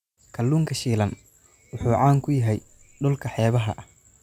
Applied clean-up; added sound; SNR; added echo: none; Bowed string instrument; 14 dB; none.